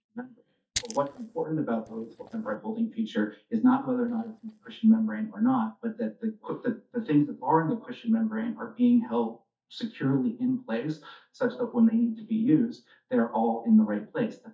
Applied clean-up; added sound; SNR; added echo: neural mask model DeepFilterNet 3.